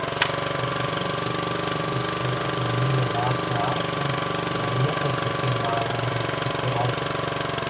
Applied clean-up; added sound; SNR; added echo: none; Engine starting; -4 dB; none.